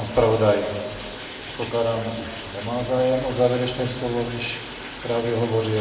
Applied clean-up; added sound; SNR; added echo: none; Bathtub (filling or washing); 12 dB; reverberation time 1.2 s.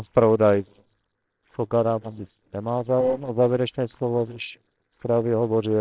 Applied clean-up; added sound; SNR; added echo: neural separator model SepFormer WHAMR!.